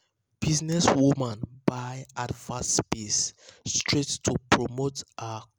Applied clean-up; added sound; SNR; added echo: none; none; none; none.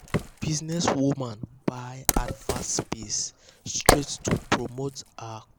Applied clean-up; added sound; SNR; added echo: none; Wood; 0 dB; none.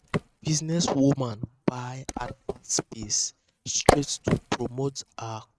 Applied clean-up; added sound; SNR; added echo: neural mask model RNNoise.